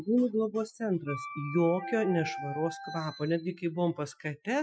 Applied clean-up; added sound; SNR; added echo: classical method Wiener filter.